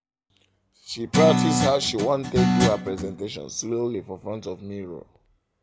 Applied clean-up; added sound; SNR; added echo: none; Guitar; -3 dB; none.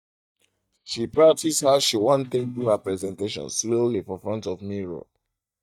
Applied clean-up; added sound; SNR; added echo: neural mask model DeepFilterNet 3.